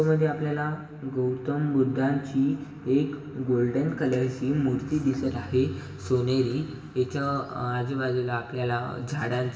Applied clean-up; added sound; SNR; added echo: none; none; none; reverberation time 1.2 s.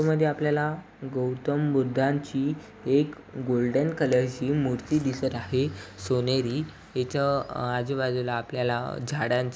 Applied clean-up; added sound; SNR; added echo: none; none; none; none.